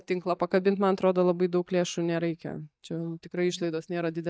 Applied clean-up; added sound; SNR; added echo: neural mask model DeepFilterNet 3.